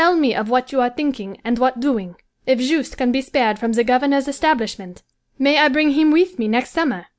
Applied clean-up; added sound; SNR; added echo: none; none; none; none.